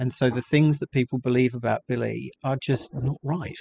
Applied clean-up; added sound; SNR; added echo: classical method spectral subtraction.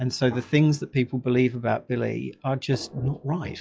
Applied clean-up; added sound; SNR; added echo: classical method log-MMSE.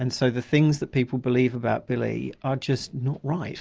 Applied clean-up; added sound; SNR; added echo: none; none; none; none.